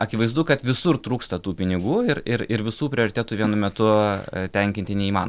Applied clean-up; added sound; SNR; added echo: none; Water / Splash, splatter; 16 dB; none.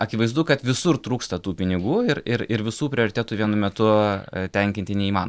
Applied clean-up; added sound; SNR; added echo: neural mask model DeepFilterNet 3.